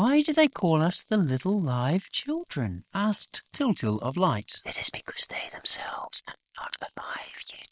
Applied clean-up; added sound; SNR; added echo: neural mask model Resemble Enhance denoiser.